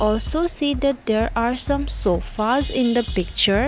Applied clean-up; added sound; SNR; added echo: none; Bass drum; 9 dB; none.